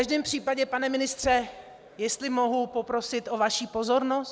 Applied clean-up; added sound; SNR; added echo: none; none; none; none.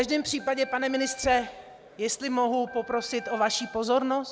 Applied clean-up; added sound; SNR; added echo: none; Organ; 15 dB; none.